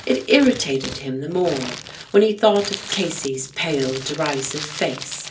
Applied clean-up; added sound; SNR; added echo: none; Crumpling, crinkling; 13 dB; reverberation time 0.3 s.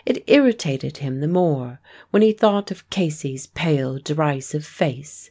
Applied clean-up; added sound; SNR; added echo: none; none; none; none.